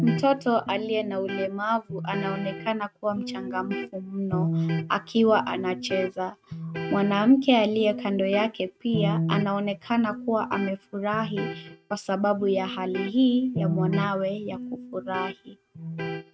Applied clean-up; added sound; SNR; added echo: neural mask model RNNoise.